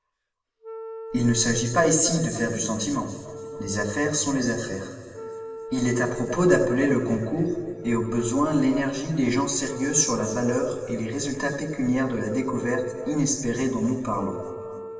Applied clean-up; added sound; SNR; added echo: none; Wind instrument, woodwind instrument; 15 dB; reverberation time 2.3 s.